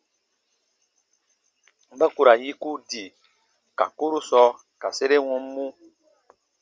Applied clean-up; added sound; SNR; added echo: none; none; none; none.